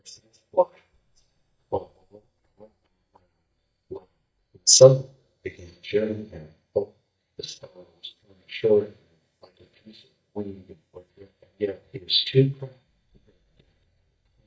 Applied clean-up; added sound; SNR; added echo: neural mask model DeepFilterNet 3.